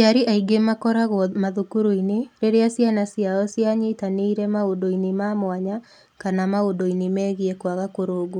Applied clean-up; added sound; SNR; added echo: none; none; none; none.